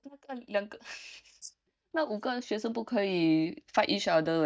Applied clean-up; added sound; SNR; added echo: neural mask model DeepFilterNet 3.